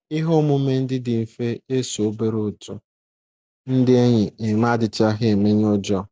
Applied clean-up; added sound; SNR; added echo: none; none; none; none.